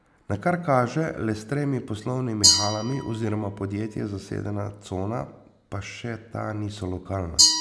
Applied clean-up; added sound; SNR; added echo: none; Glass; 1 dB; none.